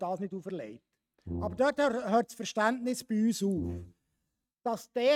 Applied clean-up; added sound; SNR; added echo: neural mask model RNNoise.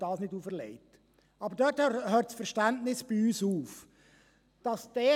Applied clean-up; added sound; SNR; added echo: none; none; none; none.